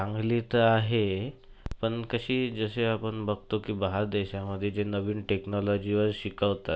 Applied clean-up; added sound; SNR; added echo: none; none; none; none.